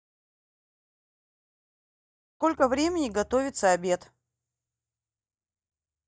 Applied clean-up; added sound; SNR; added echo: neural mask model DeepFilterNet 3.